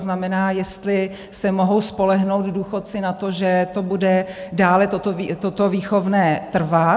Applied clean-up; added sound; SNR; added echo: none; none; none; none.